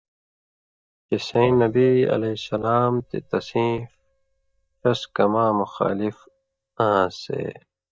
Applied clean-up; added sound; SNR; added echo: neural mask model DeepFilterNet 3.